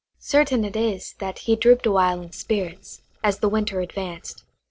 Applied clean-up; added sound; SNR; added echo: neural separator model SepFormer DNS4.